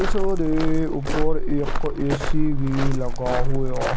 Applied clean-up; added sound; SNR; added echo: none; Walk, footsteps; -5 dB; none.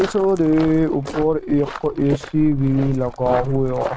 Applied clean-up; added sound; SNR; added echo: neural mask model RNNoise.